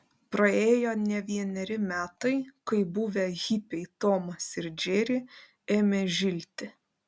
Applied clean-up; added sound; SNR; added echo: none; none; none; none.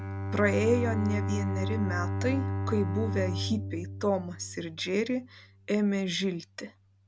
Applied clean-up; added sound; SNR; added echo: none; Bowed string instrument; 3 dB; none.